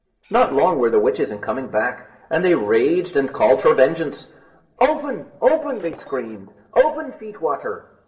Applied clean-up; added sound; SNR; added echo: neural separator model SepFormer DNS4.